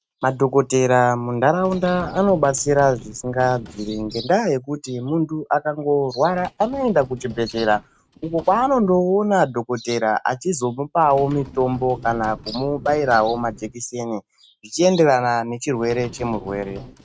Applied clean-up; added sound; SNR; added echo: neural mask model RNNoise.